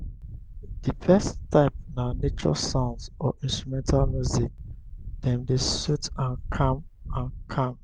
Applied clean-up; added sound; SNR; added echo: none; Wind; 7 dB; none.